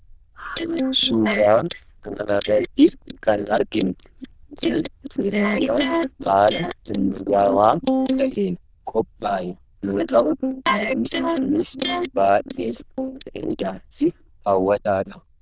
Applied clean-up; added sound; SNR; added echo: neural diffusion model UNIVERSE++.